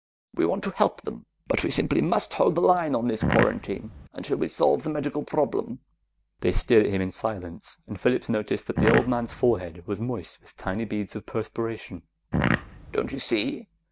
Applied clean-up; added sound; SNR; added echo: none; Fart; 1 dB; none.